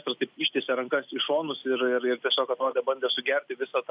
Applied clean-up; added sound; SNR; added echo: none; none; none; none.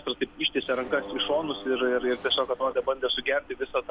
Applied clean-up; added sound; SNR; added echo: none; Mechanisms; 15 dB; none.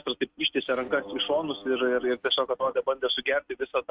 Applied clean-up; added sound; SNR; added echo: neural mask model RNNoise.